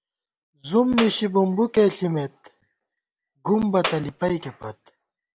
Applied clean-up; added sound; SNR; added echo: none; Clapping; 7 dB; none.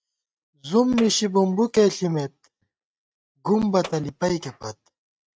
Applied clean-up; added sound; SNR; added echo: neural mask model RNNoise.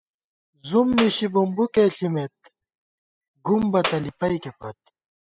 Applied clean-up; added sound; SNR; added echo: classical method spectral subtraction.